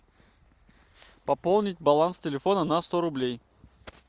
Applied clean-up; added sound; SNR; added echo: none; none; none; none.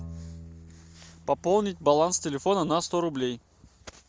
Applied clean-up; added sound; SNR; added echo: none; Bowed string instrument; 19 dB; none.